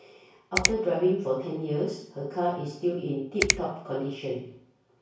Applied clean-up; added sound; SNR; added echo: none; Finger snapping; 3 dB; reverberation time 0.6 s.